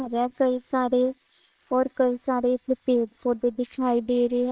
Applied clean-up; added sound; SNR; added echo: neural separator model SepFormer WHAMR!.